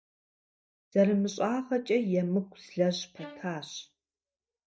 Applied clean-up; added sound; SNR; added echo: neural mask model DeepFilterNet 3.